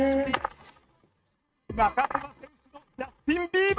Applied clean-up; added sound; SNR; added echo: neural mask model RNNoise.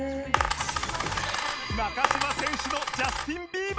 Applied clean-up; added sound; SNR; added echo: none; Coin (dropping); -1 dB; none.